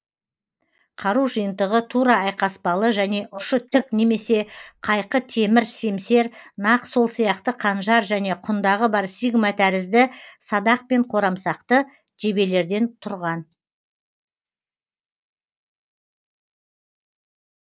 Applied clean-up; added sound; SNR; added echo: neural mask model Resemble Enhance denoiser.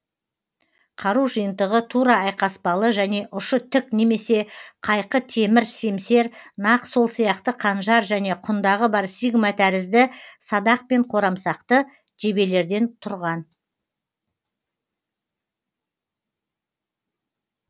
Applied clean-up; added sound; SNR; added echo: none; none; none; none.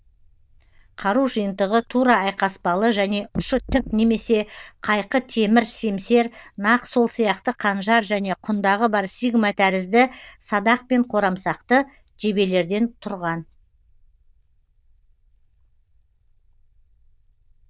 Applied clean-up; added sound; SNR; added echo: neural diffusion model UNIVERSE++.